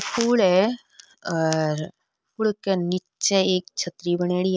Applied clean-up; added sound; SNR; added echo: none; none; none; none.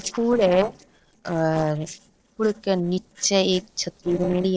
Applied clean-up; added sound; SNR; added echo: neural separator model SepFormer DNS4.